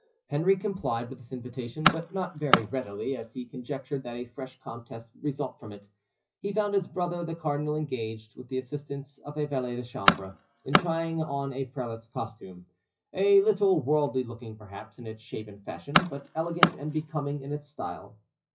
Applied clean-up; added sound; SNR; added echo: classical method WPE with log-MMSE.